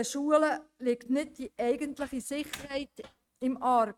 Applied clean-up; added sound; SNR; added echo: neural mask model RNNoise.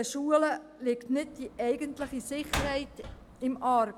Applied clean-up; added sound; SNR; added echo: none; Slam; 10 dB; none.